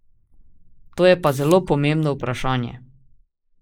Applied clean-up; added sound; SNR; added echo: neural mask model Resemble Enhance denoiser.